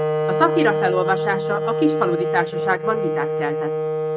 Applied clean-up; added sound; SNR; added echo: neural mask model RNNoise.